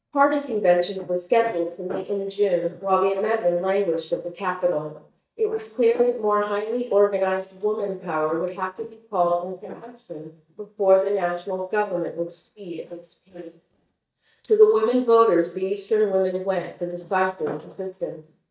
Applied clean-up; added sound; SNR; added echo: neural mask model DeepFilterNet 3.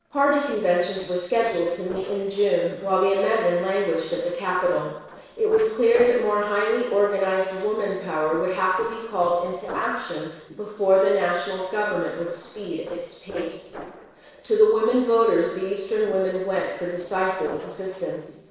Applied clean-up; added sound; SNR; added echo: neural separator model SepFormer DNS4.